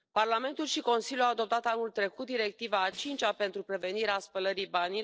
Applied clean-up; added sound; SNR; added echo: neural separator model SepFormer DNS4.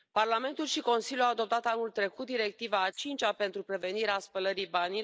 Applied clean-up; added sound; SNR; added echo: neural mask model Resemble Enhance denoiser.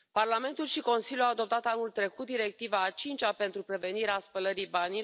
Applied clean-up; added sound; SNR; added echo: none; none; none; none.